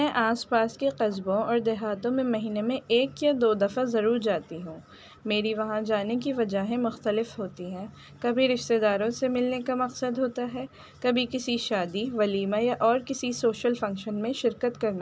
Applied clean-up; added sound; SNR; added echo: none; none; none; none.